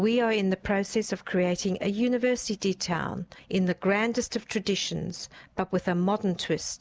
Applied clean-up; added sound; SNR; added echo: none; none; none; none.